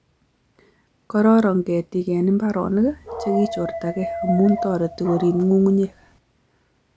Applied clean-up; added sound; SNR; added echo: none; Dog; 9 dB; none.